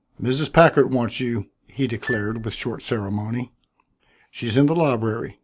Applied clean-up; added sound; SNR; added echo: none; Marimba, xylophone; 15 dB; none.